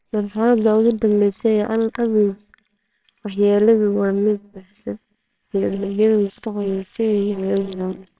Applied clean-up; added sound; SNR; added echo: neural separator model SepFormer WHAMR!.